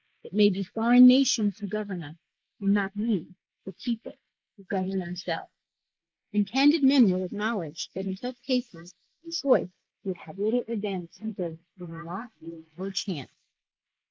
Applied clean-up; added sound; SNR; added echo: neural mask model Resemble Enhance denoiser.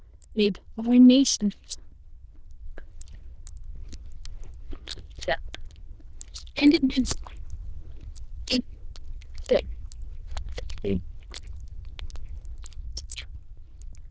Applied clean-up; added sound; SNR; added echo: neural diffusion model UNIVERSE++.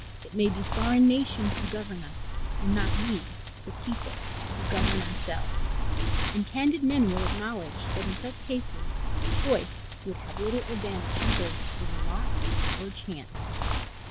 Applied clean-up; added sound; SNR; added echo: none; Wind; -2 dB; none.